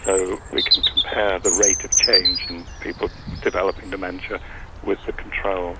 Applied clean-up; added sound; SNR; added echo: none; Bird vocalization, bird call, bird song; -1 dB; none.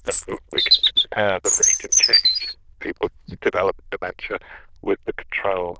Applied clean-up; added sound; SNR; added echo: neural diffusion model UNIVERSE++.